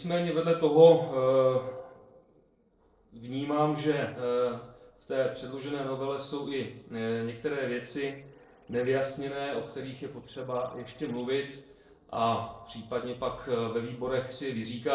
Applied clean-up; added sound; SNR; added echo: neural separator model SepFormer DNS4.